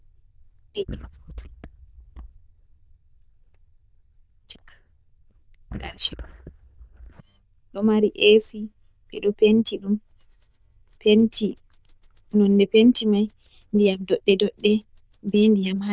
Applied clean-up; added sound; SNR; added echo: neural diffusion model UNIVERSE++.